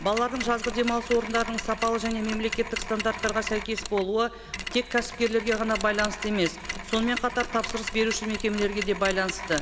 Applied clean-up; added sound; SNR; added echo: none; Mechanisms; 8 dB; none.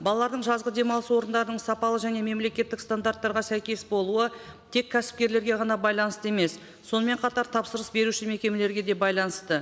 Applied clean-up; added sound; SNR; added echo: none; none; none; none.